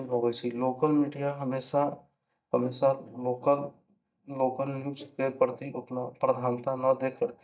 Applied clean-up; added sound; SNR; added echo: neural mask model DeepFilterNet 3.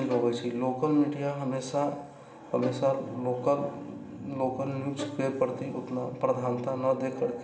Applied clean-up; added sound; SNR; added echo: none; Bowed string instrument; 15 dB; reverberation time 1.6 s.